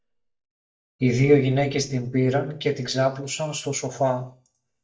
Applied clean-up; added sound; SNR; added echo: neural mask model DeepFilterNet 3.